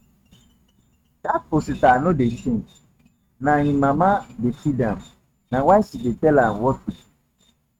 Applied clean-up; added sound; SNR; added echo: neural mask model RNNoise.